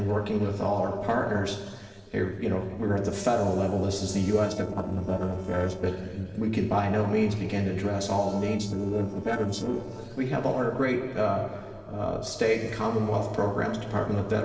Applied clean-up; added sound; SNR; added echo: neural separator model SepFormer DNS4.